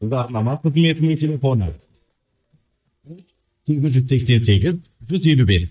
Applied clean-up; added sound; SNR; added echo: neural mask model DeepFilterNet 3.